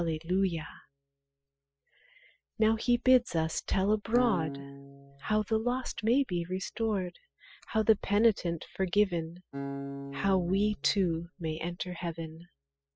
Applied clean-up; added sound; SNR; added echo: classical method spectral subtraction.